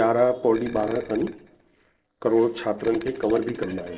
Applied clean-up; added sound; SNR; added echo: neural separator model SepFormer DNS4.